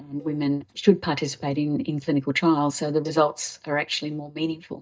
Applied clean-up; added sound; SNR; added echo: neural mask model DeepFilterNet 3.